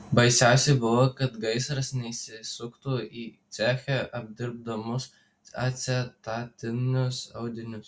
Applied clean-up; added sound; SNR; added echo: none; none; none; none.